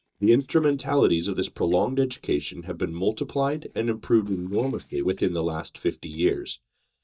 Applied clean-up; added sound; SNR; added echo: neural mask model DeepFilterNet 3.